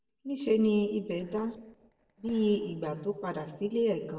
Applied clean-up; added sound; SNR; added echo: neural separator model SepFormer DNS4.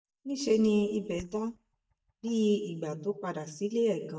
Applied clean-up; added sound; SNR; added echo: neural mask model DeepFilterNet 3.